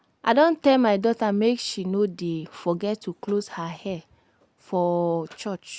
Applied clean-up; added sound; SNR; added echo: none; none; none; none.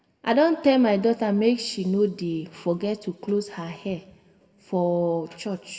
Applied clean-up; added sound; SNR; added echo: none; none; none; reverberation time 0.9 s.